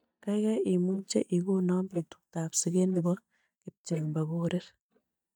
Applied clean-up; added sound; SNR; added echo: neural mask model DeepFilterNet 3.